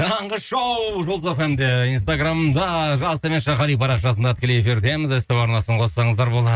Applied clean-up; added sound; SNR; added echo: neural mask model RNNoise.